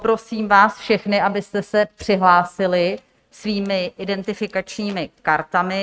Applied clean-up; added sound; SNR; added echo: neural mask model RNNoise.